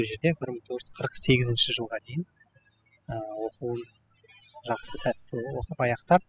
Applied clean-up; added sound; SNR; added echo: classical method spectral subtraction.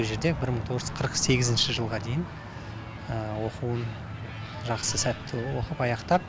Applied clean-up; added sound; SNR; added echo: none; none; none; none.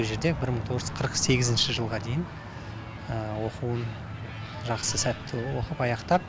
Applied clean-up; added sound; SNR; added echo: none; Tabla; 19 dB; none.